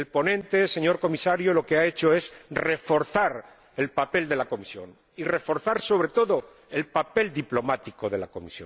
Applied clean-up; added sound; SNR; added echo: none; none; none; none.